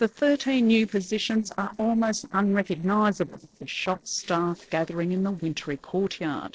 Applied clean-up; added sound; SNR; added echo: neural separator model SepFormer DNS4.